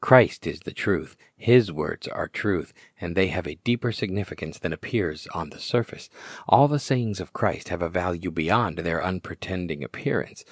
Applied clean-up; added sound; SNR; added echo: none; none; none; none.